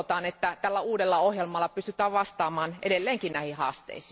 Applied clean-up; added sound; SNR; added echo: none; none; none; none.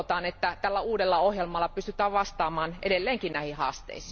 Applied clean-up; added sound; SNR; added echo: none; Sliding door; 18 dB; none.